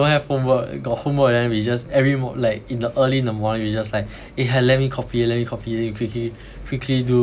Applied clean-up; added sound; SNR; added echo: none; none; none; none.